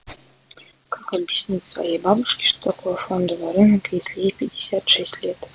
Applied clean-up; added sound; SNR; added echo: none; none; none; none.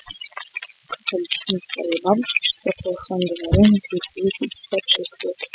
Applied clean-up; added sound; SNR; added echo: classical method spectral subtraction.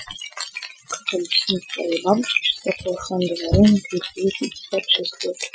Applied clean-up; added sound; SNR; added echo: classical method Wiener filter.